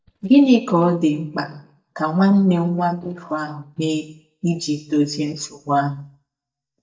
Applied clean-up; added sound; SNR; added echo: neural mask model DeepFilterNet 3.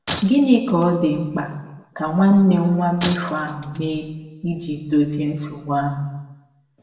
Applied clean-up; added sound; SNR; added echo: none; Shatter; 15 dB; reverberation time 1.0 s.